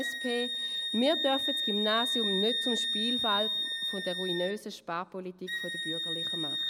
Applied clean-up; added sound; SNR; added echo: none; Wind instrument, woodwind instrument; 0 dB; none.